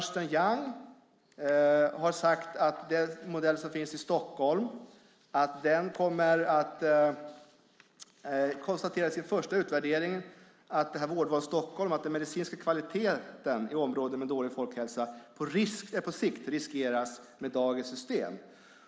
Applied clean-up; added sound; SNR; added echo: none; none; none; none.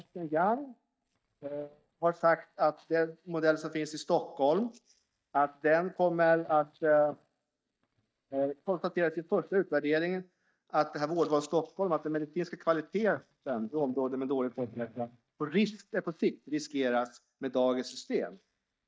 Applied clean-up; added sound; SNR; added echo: neural mask model DeepFilterNet 3.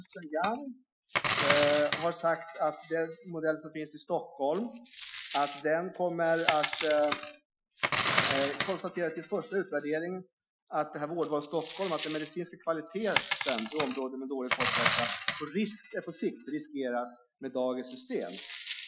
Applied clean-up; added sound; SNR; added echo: classical method Wiener filter.